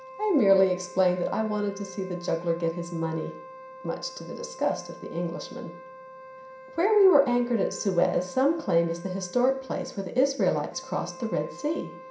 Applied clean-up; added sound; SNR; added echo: none; Wind instrument, woodwind instrument; 18 dB; reverberation time 0.5 s.